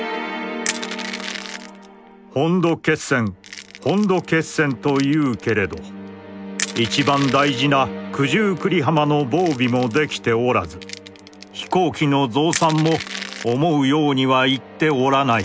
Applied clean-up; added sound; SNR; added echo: none; Crushing; 16 dB; none.